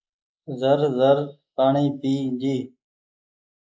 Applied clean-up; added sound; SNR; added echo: neural mask model Resemble Enhance denoiser.